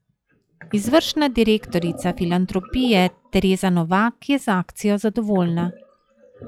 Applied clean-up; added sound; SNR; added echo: classical method log-MMSE.